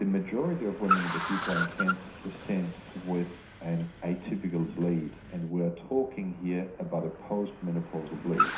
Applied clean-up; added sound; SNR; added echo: none; Car; 4 dB; reverberation time 0.5 s.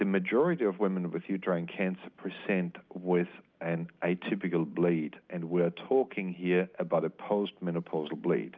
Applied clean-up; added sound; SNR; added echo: none; none; none; none.